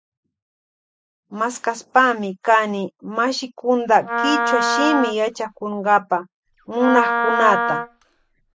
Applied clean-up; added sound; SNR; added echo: none; Wind instrument, woodwind instrument; 2 dB; none.